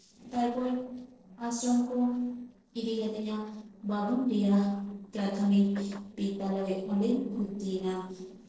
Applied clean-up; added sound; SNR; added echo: neural separator model SepFormer DNS4.